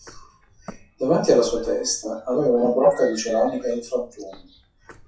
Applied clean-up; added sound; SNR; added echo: classical method WPE with log-MMSE.